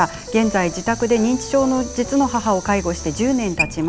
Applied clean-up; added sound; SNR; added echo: none; Sink (filling or washing) / Water; 13 dB; none.